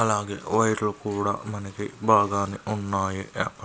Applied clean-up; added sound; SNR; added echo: none; none; none; none.